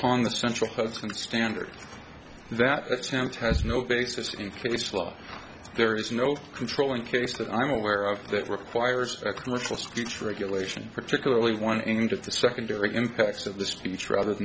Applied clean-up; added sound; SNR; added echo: none; none; none; none.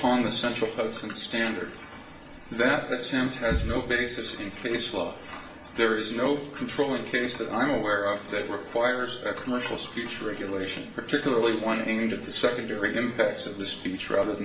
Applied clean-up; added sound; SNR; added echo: none; none; none; reverberation time 0.7 s.